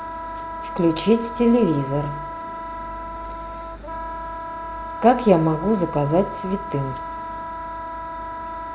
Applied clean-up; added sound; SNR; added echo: none; Wind instrument, woodwind instrument; 8 dB; none.